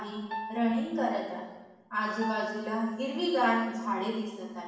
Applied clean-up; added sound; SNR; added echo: none; Piano; 12 dB; reverberation time 1.1 s.